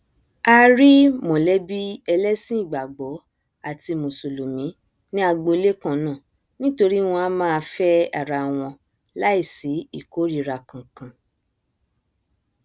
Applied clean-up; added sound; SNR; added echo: none; none; none; none.